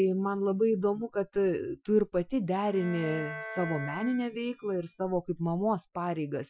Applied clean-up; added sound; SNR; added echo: classical method Wiener filter.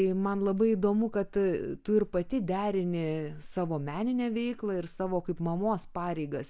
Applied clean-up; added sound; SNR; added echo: none; none; none; none.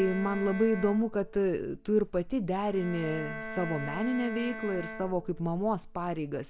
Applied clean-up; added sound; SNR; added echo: none; Bowed string instrument; 12 dB; none.